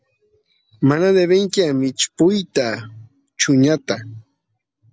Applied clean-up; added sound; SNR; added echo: none; none; none; none.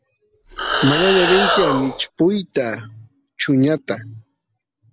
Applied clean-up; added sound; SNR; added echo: none; Animal; 0 dB; none.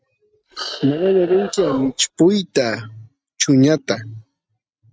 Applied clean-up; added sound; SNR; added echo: neural mask model RNNoise.